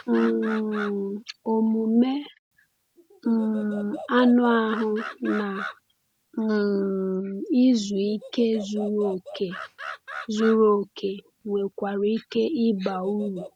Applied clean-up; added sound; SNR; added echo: none; Animal; 16 dB; none.